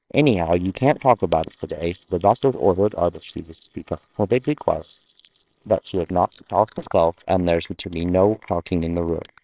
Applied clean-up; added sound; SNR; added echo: neural separator model SepFormer WHAMR!.